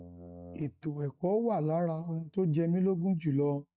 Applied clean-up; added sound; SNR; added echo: neural mask model DeepFilterNet 3.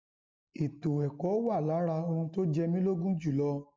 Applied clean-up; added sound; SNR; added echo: neural mask model Resemble Enhance denoiser.